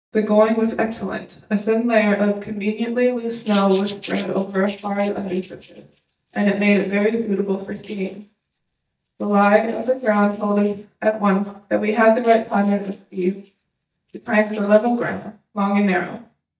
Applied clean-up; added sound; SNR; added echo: neural mask model DeepFilterNet 3.